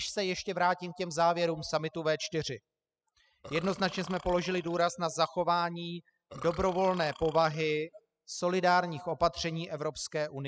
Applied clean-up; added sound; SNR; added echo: classical method spectral subtraction.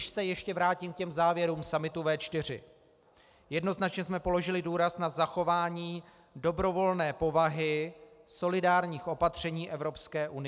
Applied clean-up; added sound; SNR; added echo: none; none; none; none.